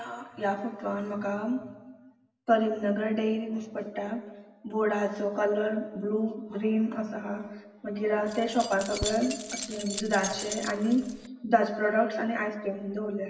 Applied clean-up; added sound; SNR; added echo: none; Keys jangling; 9 dB; reverberation time 1.4 s.